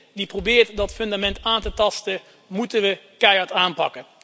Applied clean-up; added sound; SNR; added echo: none; Walk, footsteps; 14 dB; none.